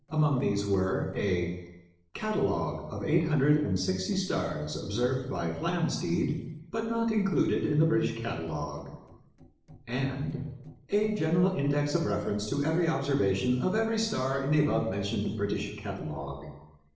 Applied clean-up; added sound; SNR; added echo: neural separator model SepFormer DNS4.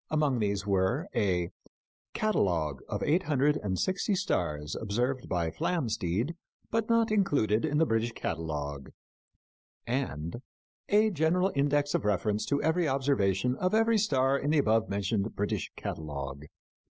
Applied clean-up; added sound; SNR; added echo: none; none; none; none.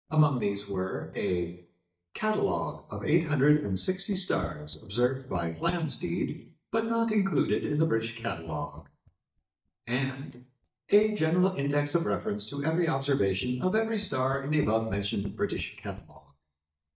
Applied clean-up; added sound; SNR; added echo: neural mask model DeepFilterNet 3.